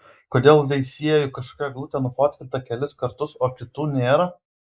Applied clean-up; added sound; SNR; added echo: neural mask model Resemble Enhance denoiser.